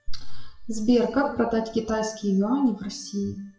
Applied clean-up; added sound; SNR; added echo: classical method WPE with log-MMSE.